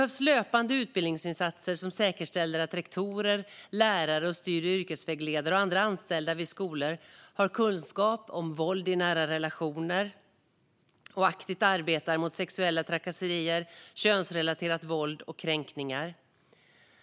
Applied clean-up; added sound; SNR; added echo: none; none; none; none.